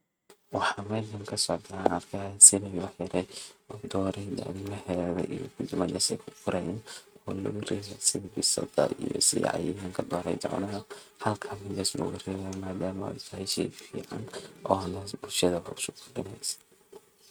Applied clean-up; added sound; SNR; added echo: neural mask model RNNoise.